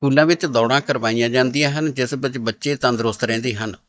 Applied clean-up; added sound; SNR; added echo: neural mask model DeepFilterNet 3.